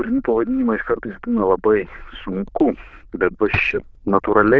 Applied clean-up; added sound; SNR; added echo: neural diffusion model UNIVERSE++.